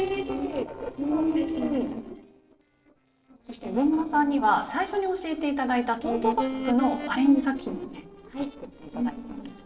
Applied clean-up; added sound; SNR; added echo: neural separator model SepFormer DNS4.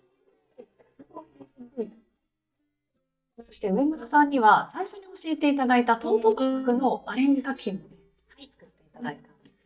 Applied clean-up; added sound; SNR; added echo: neural mask model DeepFilterNet 3.